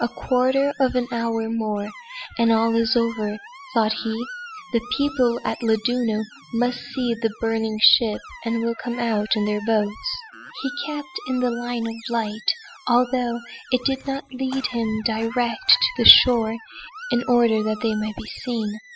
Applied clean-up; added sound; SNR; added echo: classical method spectral subtraction.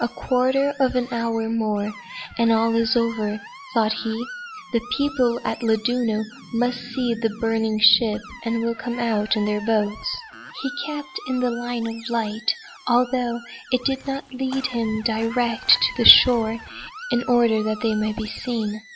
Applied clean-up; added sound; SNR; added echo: none; Walk, footsteps / Bird vocalization, bird call, bird song + Screech; 17 dB; none.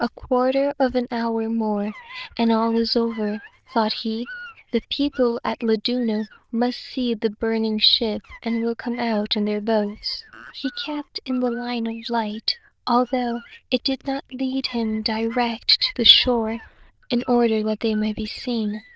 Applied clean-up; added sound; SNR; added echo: neural diffusion model UNIVERSE++.